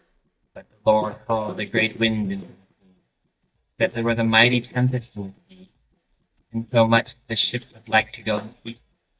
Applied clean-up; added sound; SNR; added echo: neural mask model DeepFilterNet 3.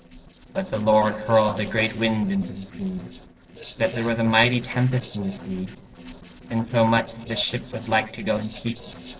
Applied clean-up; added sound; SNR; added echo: neural separator model SepFormer DNS4.